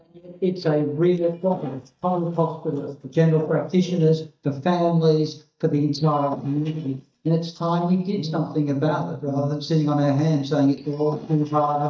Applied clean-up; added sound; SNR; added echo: neural mask model DeepFilterNet 3.